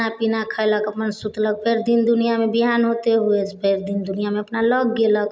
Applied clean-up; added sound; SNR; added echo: none; none; none; none.